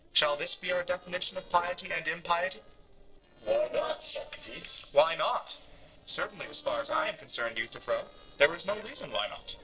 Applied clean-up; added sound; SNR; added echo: neural separator model SepFormer DNS4.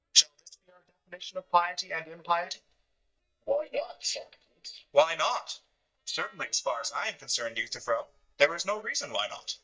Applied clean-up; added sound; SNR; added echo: neural mask model DeepFilterNet 3.